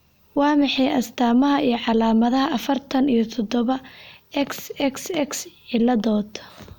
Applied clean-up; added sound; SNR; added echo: none; none; none; none.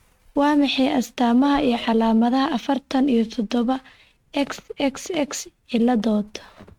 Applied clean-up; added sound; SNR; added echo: neural mask model RNNoise.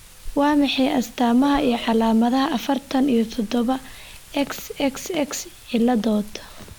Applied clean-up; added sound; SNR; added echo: none; Burping, eructation + Wind; 19 dB; none.